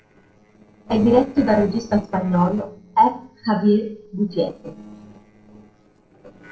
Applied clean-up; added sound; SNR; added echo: neural separator model SepFormer DNS4.